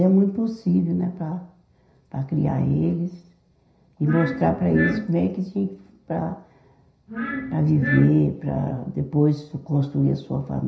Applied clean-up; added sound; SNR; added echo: none; Glass; 6 dB; reverberation time 0.5 s.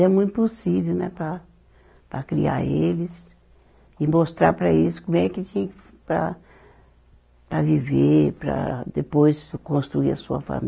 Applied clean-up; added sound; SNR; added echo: none; none; none; none.